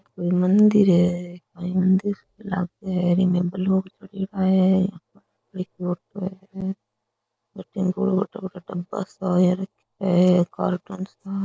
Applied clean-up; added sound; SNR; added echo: neural mask model Resemble Enhance denoiser.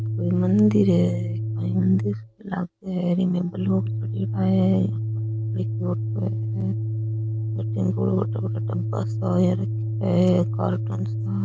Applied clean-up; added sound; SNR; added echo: none; Organ; 1 dB; none.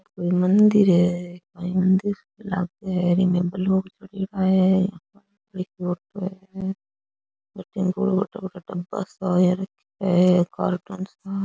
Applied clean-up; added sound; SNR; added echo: none; none; none; none.